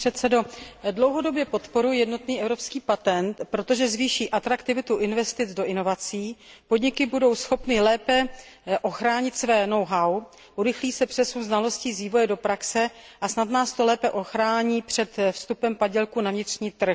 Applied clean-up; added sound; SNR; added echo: none; none; none; none.